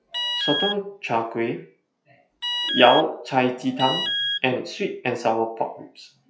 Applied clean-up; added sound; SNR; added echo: classical method log-MMSE.